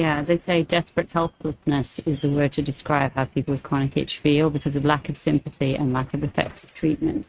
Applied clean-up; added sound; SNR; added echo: neural mask model RNNoise.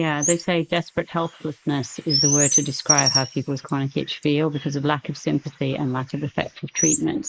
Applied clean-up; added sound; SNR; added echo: neural mask model Resemble Enhance denoiser.